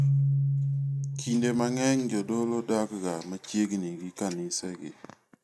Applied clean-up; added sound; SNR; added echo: neural mask model RNNoise.